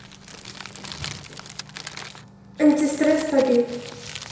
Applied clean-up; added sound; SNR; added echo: none; Crumpling, crinkling; 14 dB; reverberation time 1.0 s.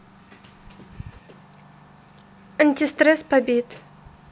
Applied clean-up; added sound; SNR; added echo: none; none; none; none.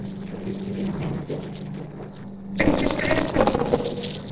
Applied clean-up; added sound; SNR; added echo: neural separator model SepFormer DNS4.